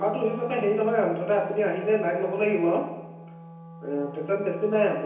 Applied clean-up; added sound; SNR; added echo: none; Wind instrument, woodwind instrument; 14 dB; reverberation time 0.9 s.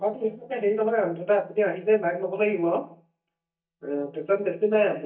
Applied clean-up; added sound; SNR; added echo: neural mask model DeepFilterNet 3.